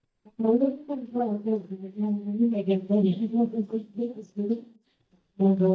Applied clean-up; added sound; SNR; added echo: neural mask model DeepFilterNet 3.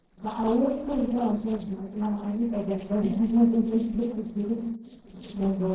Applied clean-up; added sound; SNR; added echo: neural separator model SepFormer DNS4.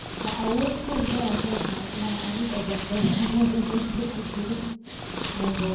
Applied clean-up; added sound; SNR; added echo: none; Purr; 4 dB; reverberation time 0.9 s.